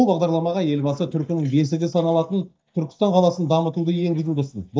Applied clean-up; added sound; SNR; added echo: neural mask model DeepFilterNet 3.